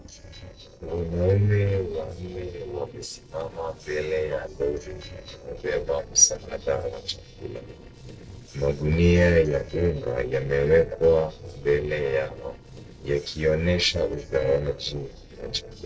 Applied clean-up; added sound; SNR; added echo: neural separator model SepFormer DNS4.